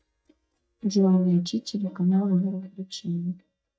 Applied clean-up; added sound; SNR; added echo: neural mask model DeepFilterNet 3.